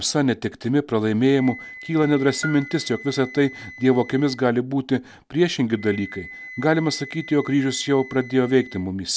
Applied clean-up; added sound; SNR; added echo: none; Bell + Wind instrument, woodwind instrument; 18 dB; none.